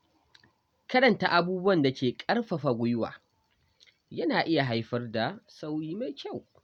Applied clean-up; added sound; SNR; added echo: none; none; none; none.